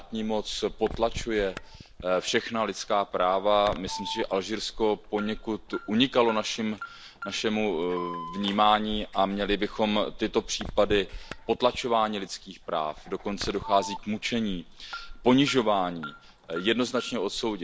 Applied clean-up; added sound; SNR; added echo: none; Alarm; 14 dB; none.